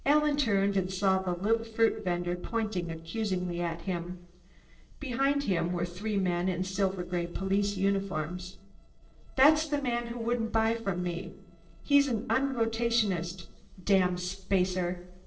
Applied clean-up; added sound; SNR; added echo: neural separator model SepFormer DNS4.